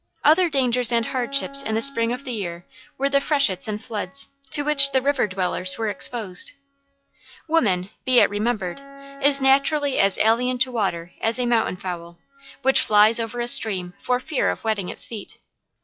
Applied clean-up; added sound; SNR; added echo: classical method log-MMSE.